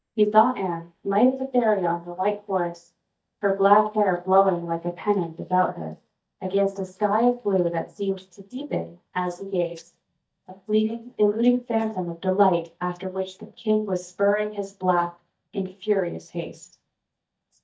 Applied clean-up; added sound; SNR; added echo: neural mask model DeepFilterNet 3.